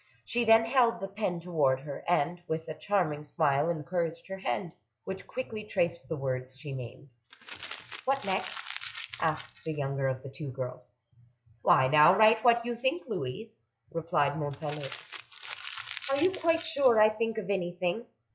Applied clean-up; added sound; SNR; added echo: classical method log-MMSE.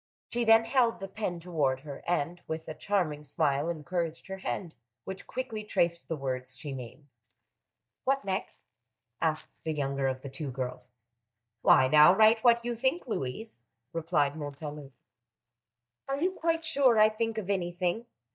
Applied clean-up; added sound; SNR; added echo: neural mask model DeepFilterNet 3.